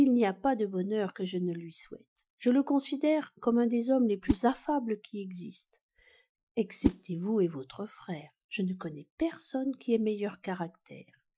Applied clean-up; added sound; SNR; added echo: classical method Wiener filter.